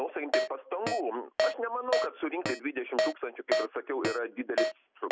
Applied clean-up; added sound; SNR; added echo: none; Keyboard (musical); -1 dB; none.